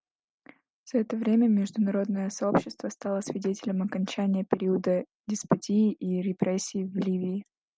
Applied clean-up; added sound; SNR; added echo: none; none; none; none.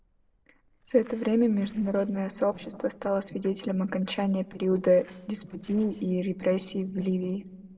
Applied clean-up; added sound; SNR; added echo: neural separator model SepFormer DNS4.